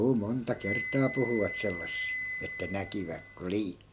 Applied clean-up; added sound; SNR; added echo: none; Wind instrument, woodwind instrument; 7 dB; none.